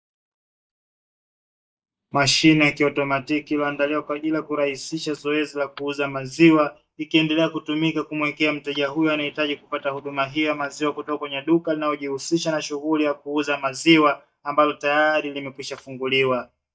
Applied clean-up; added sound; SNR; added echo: neural mask model DeepFilterNet 3.